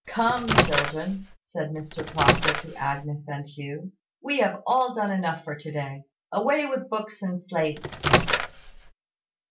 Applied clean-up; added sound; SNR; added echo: none; Microwave oven; -3 dB; none.